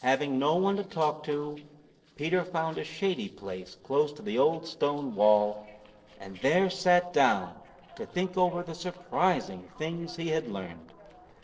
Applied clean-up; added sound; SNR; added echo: neural separator model SepFormer DNS4.